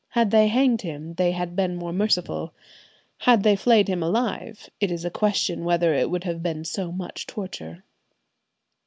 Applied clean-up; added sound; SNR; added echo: none; none; none; none.